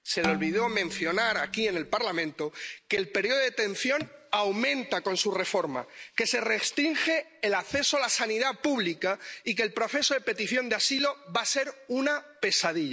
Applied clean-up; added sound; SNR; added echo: none; Bowed string instrument; 9 dB; none.